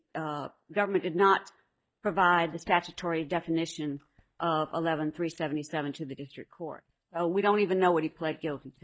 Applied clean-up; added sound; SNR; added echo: neural mask model DeepFilterNet 3.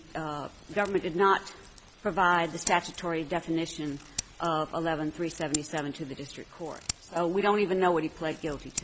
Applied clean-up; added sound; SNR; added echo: none; Scissors; 14 dB; none.